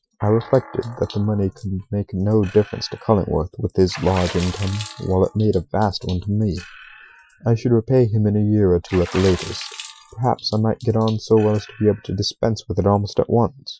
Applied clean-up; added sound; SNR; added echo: classical method Wiener filter.